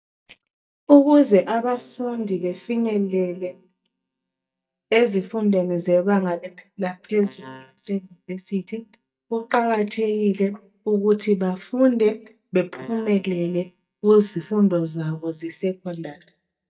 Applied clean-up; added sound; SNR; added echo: neural mask model DeepFilterNet 3.